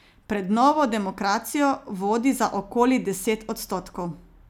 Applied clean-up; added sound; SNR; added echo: none; none; none; none.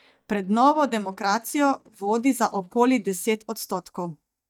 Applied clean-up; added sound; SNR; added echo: neural mask model DeepFilterNet 3.